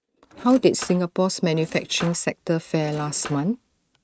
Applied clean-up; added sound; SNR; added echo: neural mask model RNNoise.